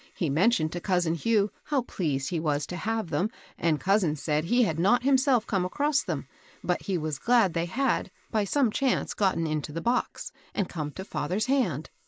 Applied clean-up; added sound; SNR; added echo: neural mask model Resemble Enhance denoiser.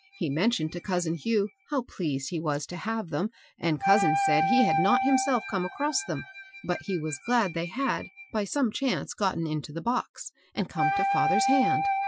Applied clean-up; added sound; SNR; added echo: classical method Wiener filter.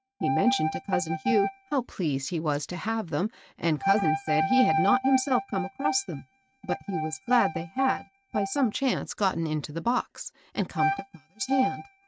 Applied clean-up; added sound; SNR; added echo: neural mask model RNNoise.